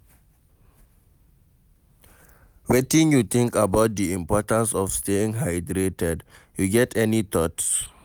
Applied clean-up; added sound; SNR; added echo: none; none; none; none.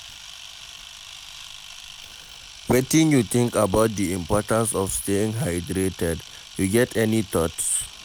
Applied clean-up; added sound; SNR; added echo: none; Camera; 18 dB; none.